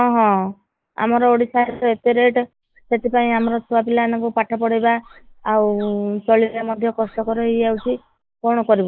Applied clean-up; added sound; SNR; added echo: neural mask model Resemble Enhance denoiser.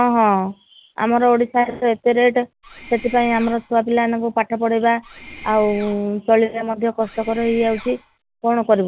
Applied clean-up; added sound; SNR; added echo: none; Mechanisms; 17 dB; none.